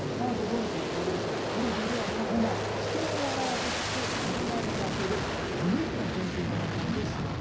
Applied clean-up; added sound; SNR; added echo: none; Aircraft; -2 dB; reverberation time 0.5 s.